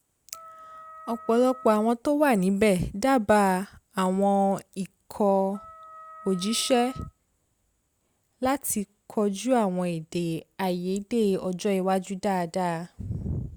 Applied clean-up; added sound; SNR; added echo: none; Wind instrument, woodwind instrument; 19 dB; none.